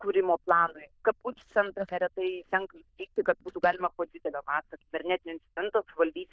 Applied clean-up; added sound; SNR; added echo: neural diffusion model UNIVERSE++.